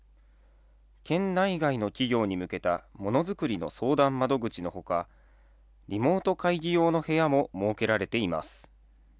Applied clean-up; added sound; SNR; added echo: none; none; none; none.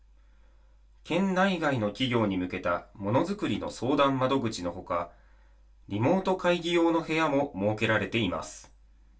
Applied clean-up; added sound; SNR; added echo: none; none; none; reverberation time 0.2 s.